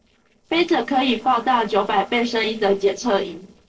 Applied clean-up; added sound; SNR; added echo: neural separator model SepFormer DNS4.